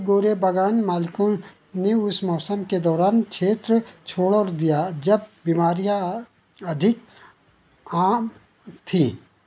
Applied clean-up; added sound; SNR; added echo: none; none; none; none.